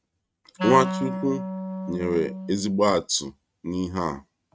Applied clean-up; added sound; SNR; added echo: neural mask model RNNoise.